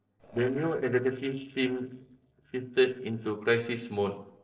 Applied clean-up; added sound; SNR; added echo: neural separator model SepFormer DNS4.